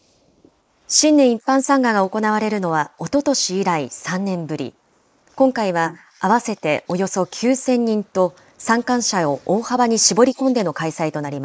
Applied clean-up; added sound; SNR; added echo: neural mask model Resemble Enhance denoiser.